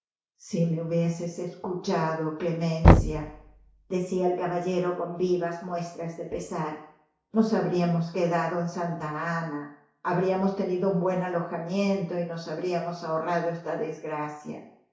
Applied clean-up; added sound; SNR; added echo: none; Knock; -2 dB; reverberation time 0.6 s.